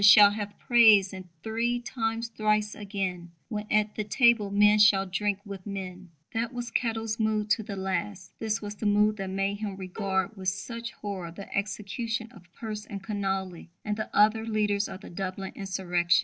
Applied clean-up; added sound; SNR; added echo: none; Bowed string instrument; 16 dB; none.